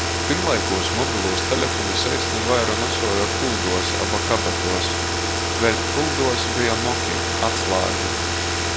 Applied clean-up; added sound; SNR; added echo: none; Car; -3 dB; none.